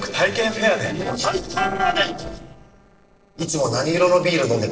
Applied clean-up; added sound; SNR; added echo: neural separator model SepFormer DNS4.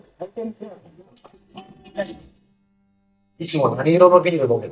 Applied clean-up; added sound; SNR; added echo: neural mask model DeepFilterNet 3.